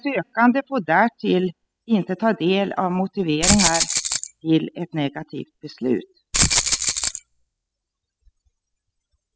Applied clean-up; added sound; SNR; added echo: classical method spectral subtraction.